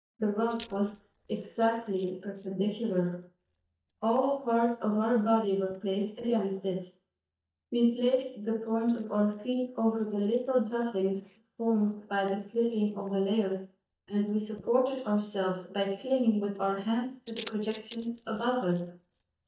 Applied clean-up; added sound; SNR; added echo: neural mask model DeepFilterNet 3.